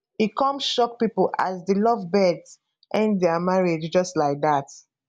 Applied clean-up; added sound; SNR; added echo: none; none; none; none.